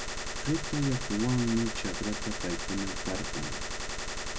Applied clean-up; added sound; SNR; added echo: none; Gunshot, gunfire; 1 dB; none.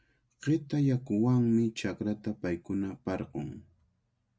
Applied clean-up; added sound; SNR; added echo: none; none; none; none.